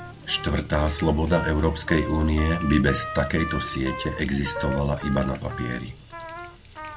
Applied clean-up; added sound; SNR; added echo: none; Water tap, faucet + Trumpet; 10 dB; none.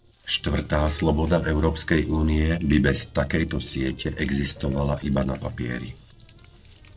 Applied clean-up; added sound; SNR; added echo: neural separator model SepFormer DNS4.